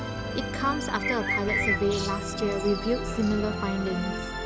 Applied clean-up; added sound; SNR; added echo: none; Bird + Musical instrument; 1 dB; none.